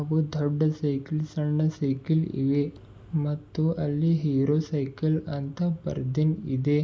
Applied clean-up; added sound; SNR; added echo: none; none; none; none.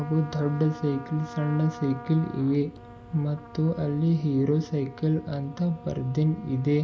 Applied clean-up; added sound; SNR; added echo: none; Trumpet; 17 dB; none.